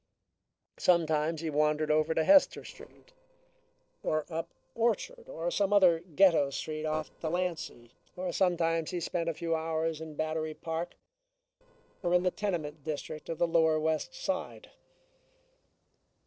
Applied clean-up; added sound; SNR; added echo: neural separator model SepFormer DNS4.